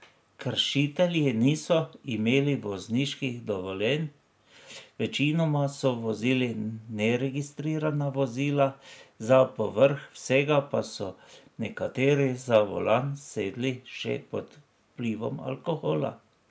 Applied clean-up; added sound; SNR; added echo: none; none; none; none.